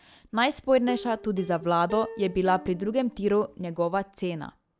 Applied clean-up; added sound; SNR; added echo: none; Plucked string instrument; 15 dB; none.